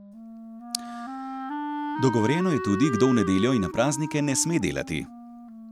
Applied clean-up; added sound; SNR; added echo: none; Wind instrument, woodwind instrument; 7 dB; none.